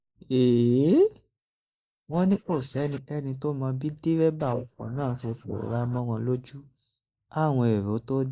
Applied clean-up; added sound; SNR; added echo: neural mask model Resemble Enhance denoiser.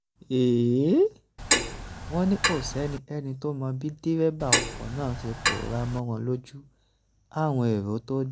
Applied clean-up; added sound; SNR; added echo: none; Clock; 0 dB; none.